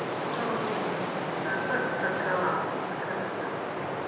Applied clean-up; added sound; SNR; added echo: none; Wind; -3 dB; reverberation time 1.1 s.